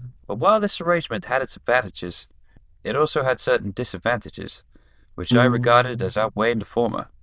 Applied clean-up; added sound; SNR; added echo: neural diffusion model UNIVERSE++.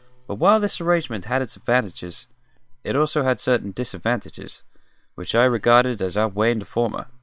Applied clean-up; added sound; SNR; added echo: neural separator model SepFormer WHAM!.